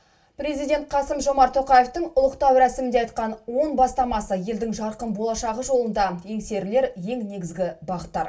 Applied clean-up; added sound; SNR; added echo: none; none; none; reverberation time 0.2 s.